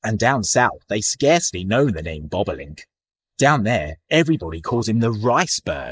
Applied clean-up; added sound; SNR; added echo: neural mask model Resemble Enhance denoiser.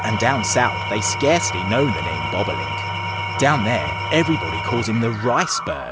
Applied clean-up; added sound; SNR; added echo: none; Engine / Tools; 4 dB; none.